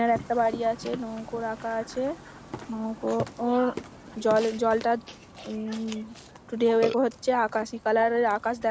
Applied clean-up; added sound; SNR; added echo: none; Burping, eructation; 13 dB; none.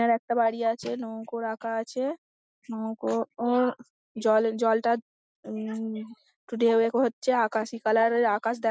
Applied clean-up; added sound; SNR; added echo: none; none; none; none.